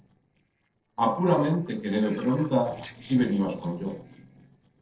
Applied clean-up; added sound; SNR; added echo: neural separator model SepFormer DNS4.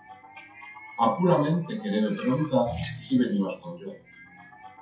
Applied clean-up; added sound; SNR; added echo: classical method WPE with log-MMSE.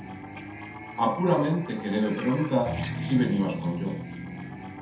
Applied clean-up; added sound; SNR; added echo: none; Guitar; 8 dB; reverberation time 0.5 s.